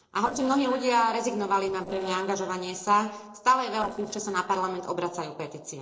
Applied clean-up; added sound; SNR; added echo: neural separator model SepFormer DNS4.